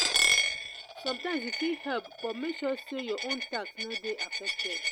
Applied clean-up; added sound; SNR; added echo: none; Coin (dropping); -4 dB; none.